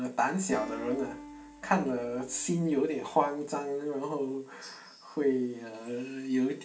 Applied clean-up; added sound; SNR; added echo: none; Acoustic guitar; 16 dB; reverberation time 0.3 s.